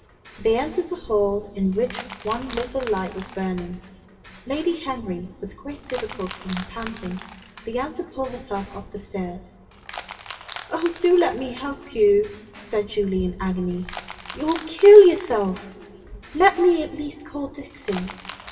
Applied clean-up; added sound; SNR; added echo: none; Crushing; 19 dB; reverberation time 2.8 s.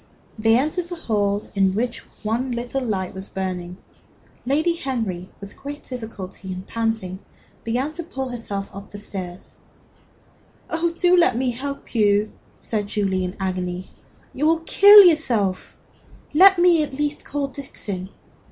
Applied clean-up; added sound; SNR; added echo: none; none; none; none.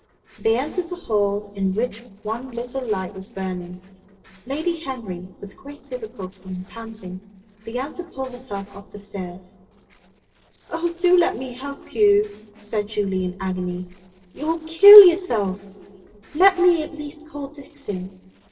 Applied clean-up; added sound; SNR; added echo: neural separator model SepFormer DNS4.